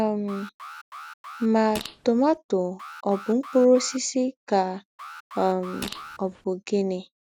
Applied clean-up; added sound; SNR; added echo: none; Fart + Alarm; 16 dB; none.